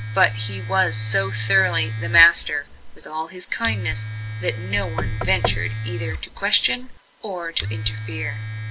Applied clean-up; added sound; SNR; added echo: none; Knock / Wood + Domestic sounds, home sounds; 4 dB; none.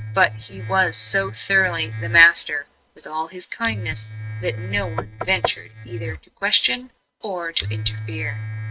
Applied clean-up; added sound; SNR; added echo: neural mask model RNNoise.